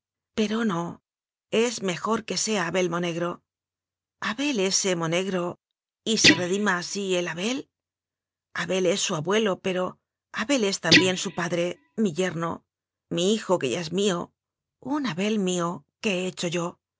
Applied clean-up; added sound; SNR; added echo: none; Guitar; -2 dB; none.